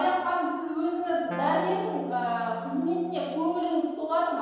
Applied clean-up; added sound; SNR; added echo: none; Wind instrument, woodwind instrument; 12 dB; reverberation time 1.2 s.